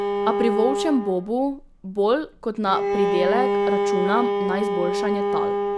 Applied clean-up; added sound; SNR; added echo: none; Bowed string instrument; 0 dB; none.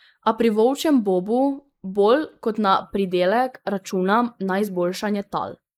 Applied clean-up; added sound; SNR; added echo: neural mask model Resemble Enhance denoiser.